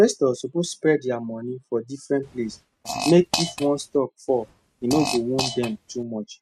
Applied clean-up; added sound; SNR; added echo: neural mask model RNNoise.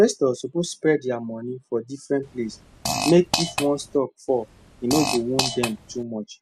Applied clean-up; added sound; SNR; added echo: none; Fart; 5 dB; none.